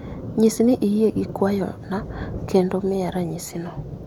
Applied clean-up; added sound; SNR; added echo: none; Thunder; 12 dB; none.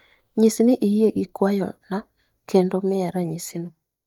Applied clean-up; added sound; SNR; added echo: neural mask model DeepFilterNet 3.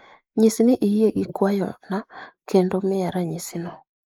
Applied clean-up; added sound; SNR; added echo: neural mask model Resemble Enhance denoiser.